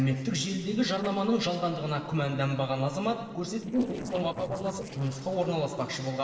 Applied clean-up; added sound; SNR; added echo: neural separator model SepFormer DNS4.